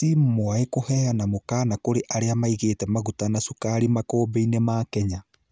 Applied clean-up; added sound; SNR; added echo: none; none; none; none.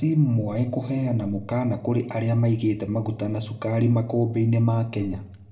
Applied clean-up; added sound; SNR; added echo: none; none; none; reverberation time 0.5 s.